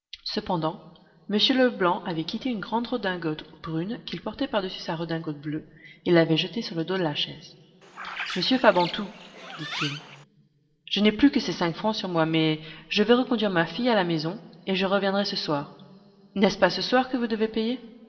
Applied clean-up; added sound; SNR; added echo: none; Bird; 10 dB; reverberation time 1.8 s.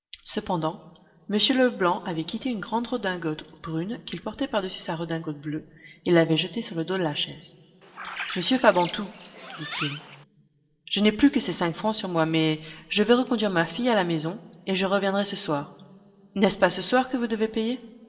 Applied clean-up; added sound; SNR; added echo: neural separator model SepFormer DNS4.